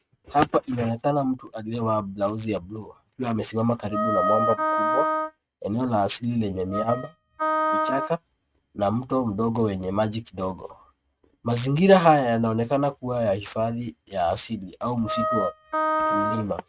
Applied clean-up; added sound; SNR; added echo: neural mask model RNNoise.